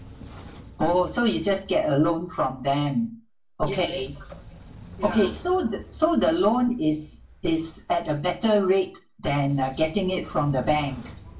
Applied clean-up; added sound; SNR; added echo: none; Sliding door / Train; 20 dB; reverberation time 0.3 s.